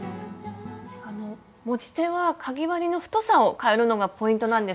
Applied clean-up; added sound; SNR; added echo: none; none; none; none.